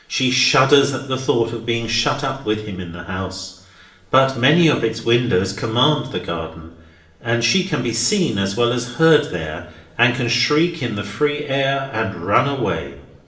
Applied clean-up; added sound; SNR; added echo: none; none; none; reverberation time 0.8 s.